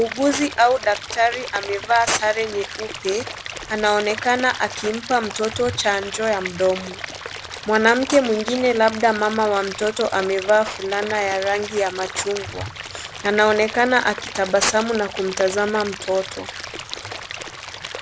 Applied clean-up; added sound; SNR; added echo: none; Stream / Liquid; 12 dB; none.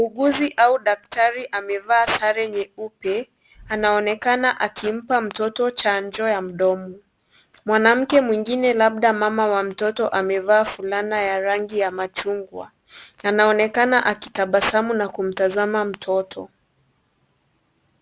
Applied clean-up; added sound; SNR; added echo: none; none; none; none.